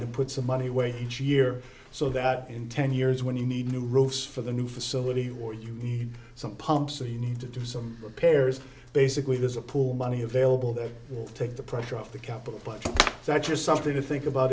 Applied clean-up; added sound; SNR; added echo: none; none; none; none.